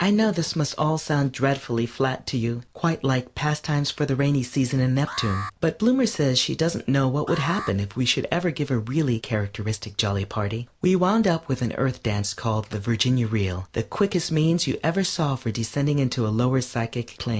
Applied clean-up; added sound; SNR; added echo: none; Alarm; 14 dB; none.